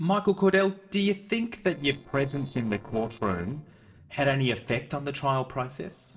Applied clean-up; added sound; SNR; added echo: neural separator model SepFormer DNS4.